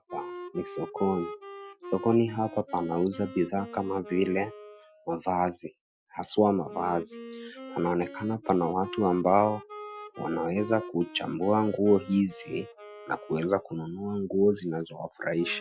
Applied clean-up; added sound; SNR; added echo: classical method Wiener filter.